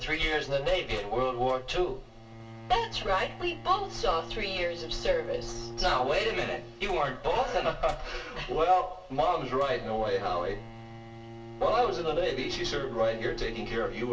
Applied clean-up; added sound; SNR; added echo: none; Bowed string instrument; 15 dB; reverberation time 0.2 s.